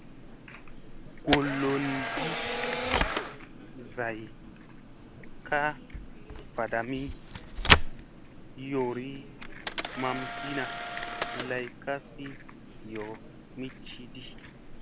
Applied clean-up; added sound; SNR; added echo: none; Camera; -2 dB; none.